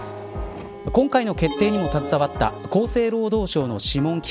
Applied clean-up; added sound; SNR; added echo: none; Bowed string instrument; 19 dB; none.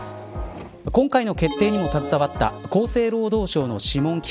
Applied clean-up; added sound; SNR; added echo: none; none; none; none.